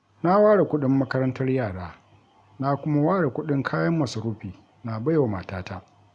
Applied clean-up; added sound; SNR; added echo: none; none; none; none.